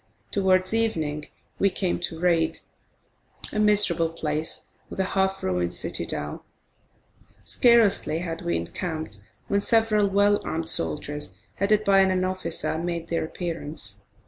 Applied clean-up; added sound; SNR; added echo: none; none; none; none.